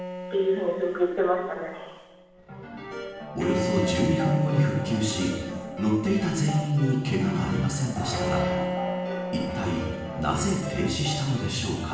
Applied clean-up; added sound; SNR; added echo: none; Bowed string instrument; 8 dB; reverberation time 1.1 s.